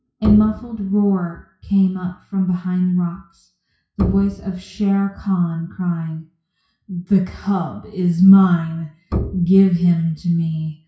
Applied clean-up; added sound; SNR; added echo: classical method WPE with log-MMSE.